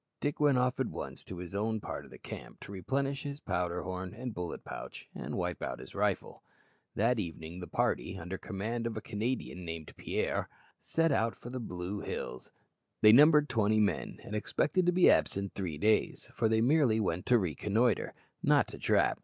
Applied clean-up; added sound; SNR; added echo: none; none; none; none.